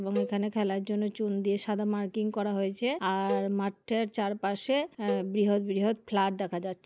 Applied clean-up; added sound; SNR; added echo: none; Cowbell; 12 dB; none.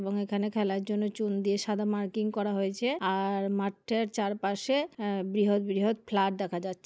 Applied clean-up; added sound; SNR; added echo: none; none; none; none.